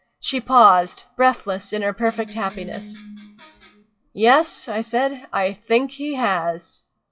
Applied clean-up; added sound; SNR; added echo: classical method WPE with log-MMSE.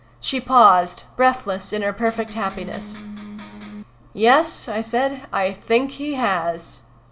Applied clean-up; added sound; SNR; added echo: none; Electric guitar; 14 dB; reverberation time 0.4 s.